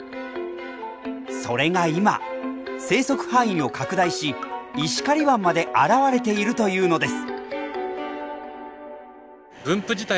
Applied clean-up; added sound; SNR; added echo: none; Marimba, xylophone; 20 dB; none.